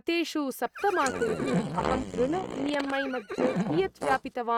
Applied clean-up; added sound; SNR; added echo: neural mask model RNNoise.